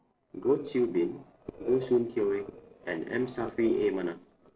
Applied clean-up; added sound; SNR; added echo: neural separator model SepFormer DNS4.